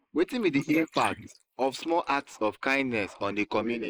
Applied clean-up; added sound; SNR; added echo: neural mask model Resemble Enhance denoiser.